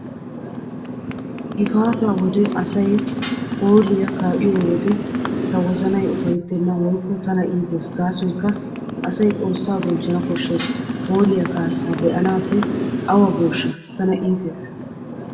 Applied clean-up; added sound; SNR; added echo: none; Motorcycle; 5 dB; reverberation time 0.8 s.